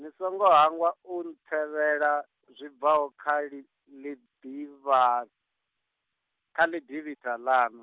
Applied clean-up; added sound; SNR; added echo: none; none; none; none.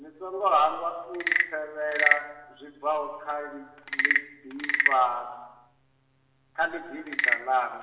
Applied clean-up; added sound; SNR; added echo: none; Wood / Percussion / Frog; 1 dB; reverberation time 1.1 s.